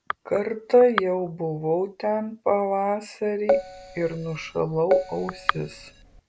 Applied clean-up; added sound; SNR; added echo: none; Keyboard (musical); 4 dB; none.